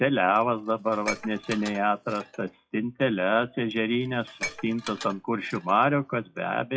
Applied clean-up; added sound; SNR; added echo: classical method WPE with log-MMSE.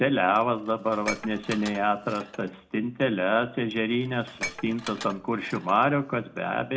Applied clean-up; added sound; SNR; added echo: none; Dishes, pots, and pans; 15 dB; reverberation time 0.2 s.